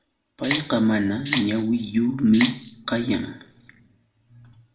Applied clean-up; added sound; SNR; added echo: none; Rattle (instrument); -1 dB; reverberation time 0.6 s.